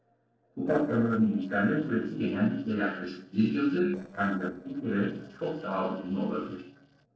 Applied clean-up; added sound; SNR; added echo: neural separator model SepFormer DNS4.